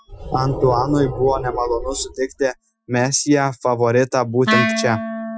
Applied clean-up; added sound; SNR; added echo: classical method Wiener filter.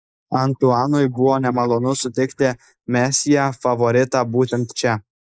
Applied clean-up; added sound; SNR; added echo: neural mask model Resemble Enhance denoiser.